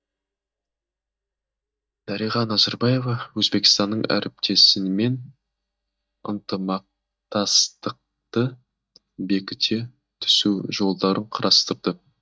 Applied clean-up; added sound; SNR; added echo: neural mask model DeepFilterNet 3.